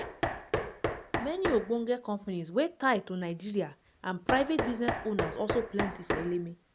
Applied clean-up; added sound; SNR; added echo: none; Knock; 4 dB; none.